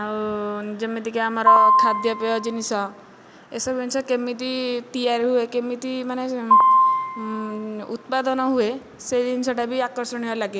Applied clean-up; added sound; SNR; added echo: none; Piano; -5 dB; none.